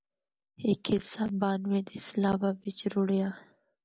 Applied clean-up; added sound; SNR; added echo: none; none; none; none.